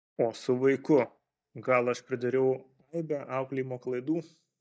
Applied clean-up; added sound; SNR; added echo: neural mask model DeepFilterNet 3.